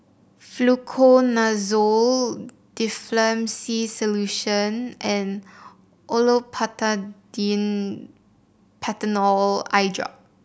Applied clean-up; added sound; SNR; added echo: none; none; none; none.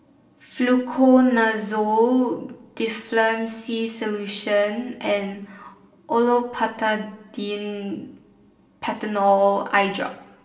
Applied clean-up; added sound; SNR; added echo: none; none; none; reverberation time 0.7 s.